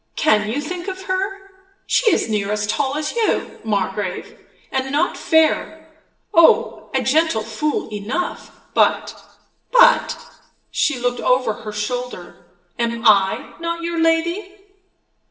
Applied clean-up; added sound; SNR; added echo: none; none; none; reverberation time 0.9 s.